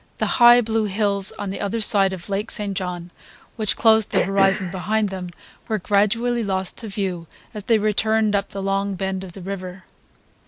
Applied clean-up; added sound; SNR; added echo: none; Cough; 8 dB; none.